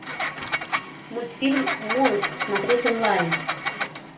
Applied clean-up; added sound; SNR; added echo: none; Engine; 3 dB; reverberation time 0.4 s.